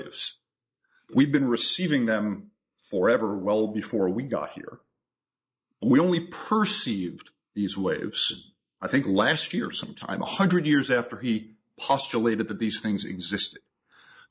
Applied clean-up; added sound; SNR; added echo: neural mask model Resemble Enhance denoiser.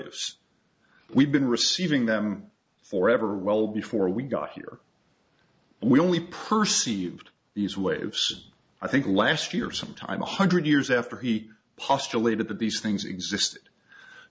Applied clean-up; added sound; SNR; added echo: none; none; none; none.